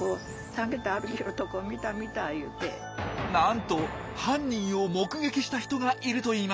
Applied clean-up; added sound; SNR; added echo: none; none; none; none.